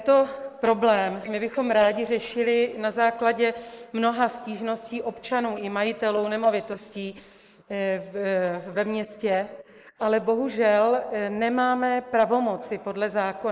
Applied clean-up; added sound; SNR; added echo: neural mask model Resemble Enhance denoiser.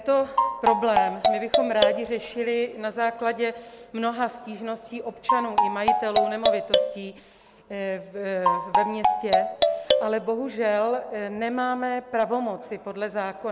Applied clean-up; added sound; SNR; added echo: none; Marimba, xylophone; -4 dB; none.